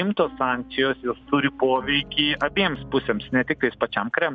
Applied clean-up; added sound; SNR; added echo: none; Piano; 19 dB; none.